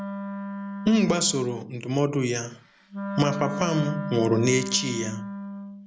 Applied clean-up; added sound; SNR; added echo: none; Wind instrument, woodwind instrument; 8 dB; none.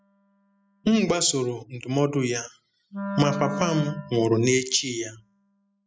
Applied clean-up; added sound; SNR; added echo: classical method spectral subtraction.